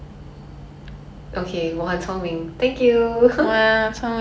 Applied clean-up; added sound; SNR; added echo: none; none; none; none.